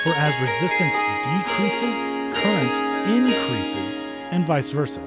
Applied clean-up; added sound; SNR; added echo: none; Harp; 0 dB; none.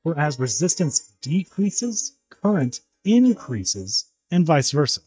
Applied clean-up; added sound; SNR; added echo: neural mask model DeepFilterNet 3.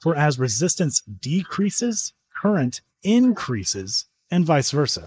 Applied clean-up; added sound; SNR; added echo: neural mask model Resemble Enhance denoiser.